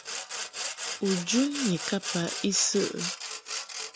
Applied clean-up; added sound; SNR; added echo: none; Sawing; 5 dB; none.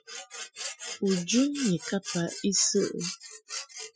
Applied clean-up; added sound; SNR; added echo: classical method Wiener filter.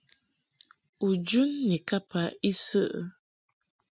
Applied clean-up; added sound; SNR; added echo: none; none; none; none.